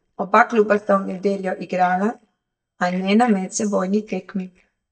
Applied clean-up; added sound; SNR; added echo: neural mask model DeepFilterNet 3.